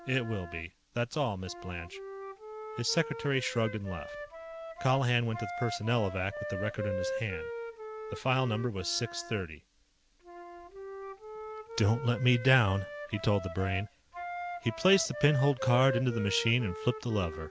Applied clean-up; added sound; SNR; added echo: none; Wind instrument, woodwind instrument; 9 dB; none.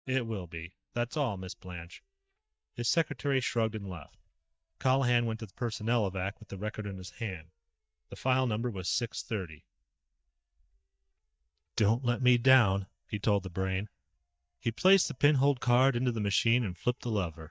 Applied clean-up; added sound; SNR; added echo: neural mask model DeepFilterNet 3.